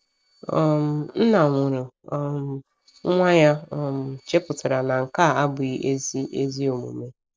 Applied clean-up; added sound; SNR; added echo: neural separator model SepFormer DNS4.